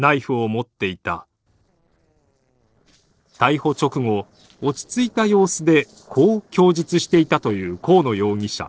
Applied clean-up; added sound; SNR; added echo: neural separator model SepFormer DNS4.